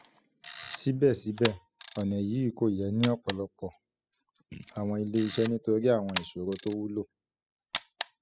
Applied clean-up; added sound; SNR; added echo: classical method spectral subtraction.